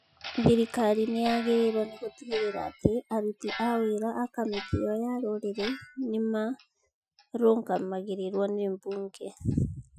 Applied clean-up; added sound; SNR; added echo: classical method Wiener filter.